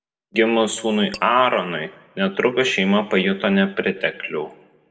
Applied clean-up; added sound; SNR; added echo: neural separator model SepFormer DNS4.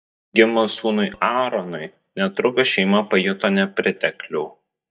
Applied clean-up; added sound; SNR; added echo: neural mask model DeepFilterNet 3.